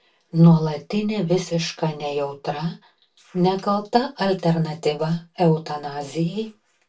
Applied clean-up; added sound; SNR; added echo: none; none; none; reverberation time 0.2 s.